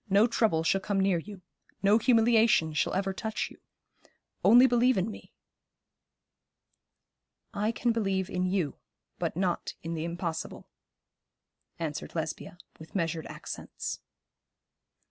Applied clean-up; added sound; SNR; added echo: none; none; none; none.